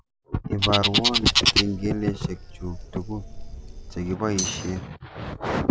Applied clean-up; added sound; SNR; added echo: none; Bird + Tambourine; 0 dB; none.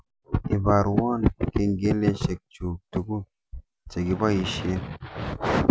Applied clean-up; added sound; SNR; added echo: none; none; none; none.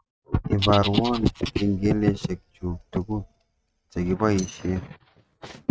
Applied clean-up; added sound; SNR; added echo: neural mask model RNNoise.